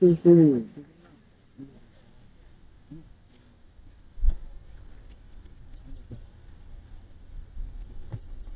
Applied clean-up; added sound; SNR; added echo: neural mask model DeepFilterNet 3.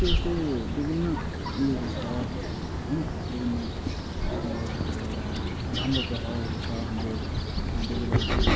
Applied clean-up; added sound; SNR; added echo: none; Bird vocalization, bird call, bird song; -3 dB; none.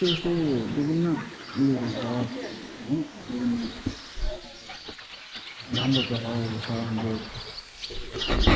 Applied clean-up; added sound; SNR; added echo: neural mask model Resemble Enhance denoiser.